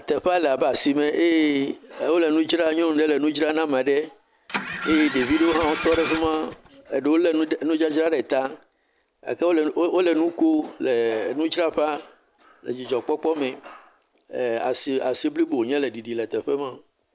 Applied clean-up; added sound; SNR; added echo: none; Engine starting; 8 dB; none.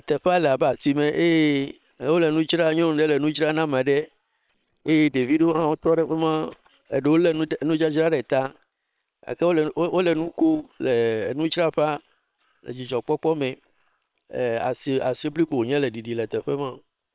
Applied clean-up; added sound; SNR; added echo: neural separator model SepFormer WHAM!.